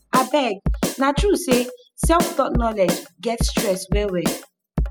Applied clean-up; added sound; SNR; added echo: classical method spectral subtraction.